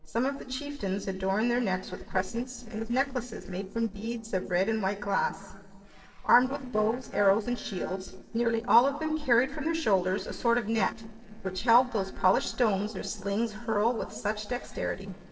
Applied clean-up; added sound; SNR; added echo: neural separator model SepFormer DNS4.